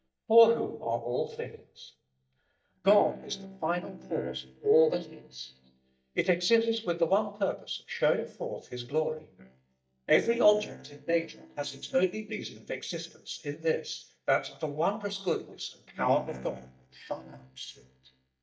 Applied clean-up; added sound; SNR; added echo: neural mask model DeepFilterNet 3.